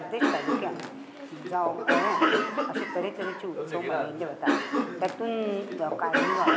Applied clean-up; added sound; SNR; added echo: none; Cough; -4 dB; none.